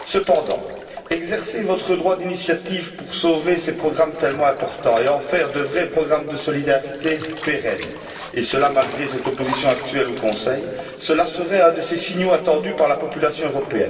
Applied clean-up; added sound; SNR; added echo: none; Bathtub (filling or washing); 17 dB; reverberation time 2.3 s.